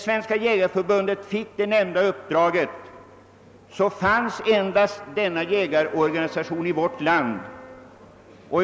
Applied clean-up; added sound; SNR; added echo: none; Wind instrument, woodwind instrument; 20 dB; none.